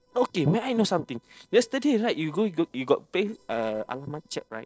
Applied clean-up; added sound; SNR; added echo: neural separator model SepFormer DNS4.